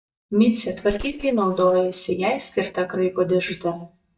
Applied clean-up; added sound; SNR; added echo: neural mask model DeepFilterNet 3.